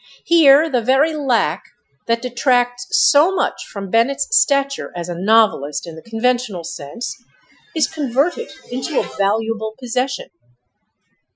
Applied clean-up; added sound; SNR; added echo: classical method Wiener filter.